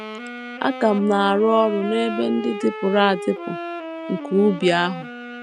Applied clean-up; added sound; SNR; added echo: none; Wind instrument, woodwind instrument; 10 dB; none.